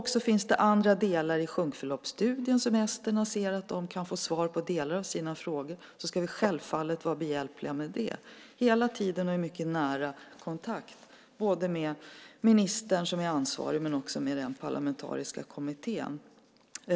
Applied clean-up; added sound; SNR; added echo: none; none; none; none.